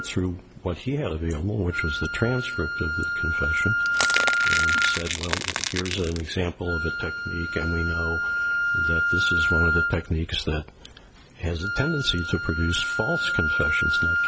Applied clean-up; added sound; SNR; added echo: none; Wind instrument, woodwind instrument + Crackle / Crushing; -2 dB; none.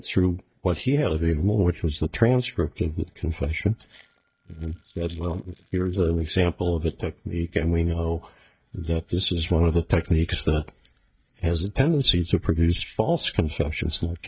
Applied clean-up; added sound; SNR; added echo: neural mask model DeepFilterNet 3.